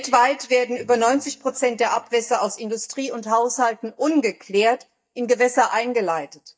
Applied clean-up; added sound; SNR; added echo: neural mask model DeepFilterNet 3.